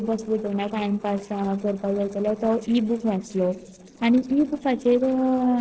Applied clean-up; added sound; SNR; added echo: neural separator model SepFormer DNS4.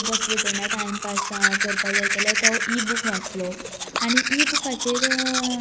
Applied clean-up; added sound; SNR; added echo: none; Domestic sounds, home sounds; -5 dB; none.